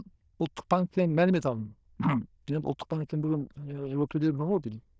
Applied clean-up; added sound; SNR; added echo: neural diffusion model UNIVERSE++.